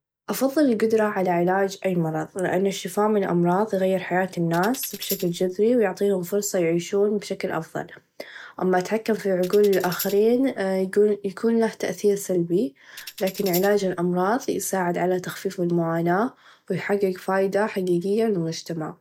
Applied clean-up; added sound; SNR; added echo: none; Tambourine; 14 dB; none.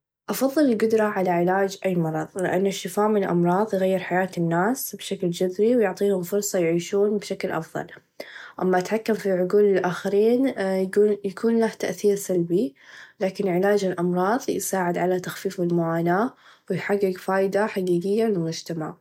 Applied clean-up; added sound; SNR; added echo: none; none; none; none.